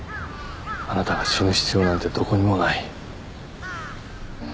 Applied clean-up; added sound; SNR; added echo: none; none; none; none.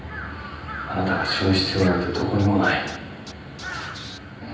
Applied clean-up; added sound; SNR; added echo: none; Scratching (performance technique); 18 dB; reverberation time 0.9 s.